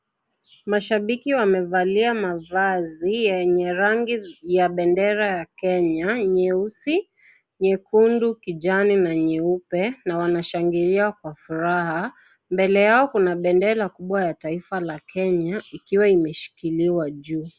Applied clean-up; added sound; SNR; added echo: none; none; none; none.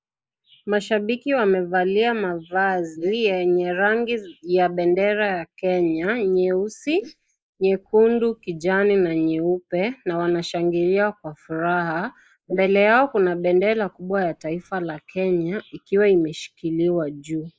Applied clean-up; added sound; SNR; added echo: neural mask model Resemble Enhance denoiser.